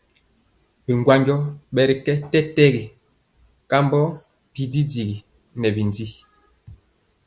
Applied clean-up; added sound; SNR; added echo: none; none; none; none.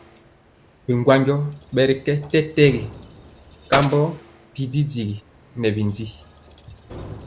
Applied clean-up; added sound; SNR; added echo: none; Keys jangling; 14 dB; none.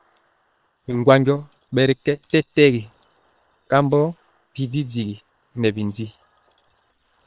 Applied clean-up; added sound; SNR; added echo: neural separator model SepFormer WHAM!.